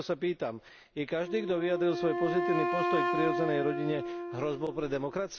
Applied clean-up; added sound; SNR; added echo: none; Wind instrument, woodwind instrument; 2 dB; none.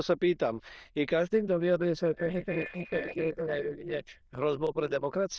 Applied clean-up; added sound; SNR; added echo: neural diffusion model UNIVERSE++.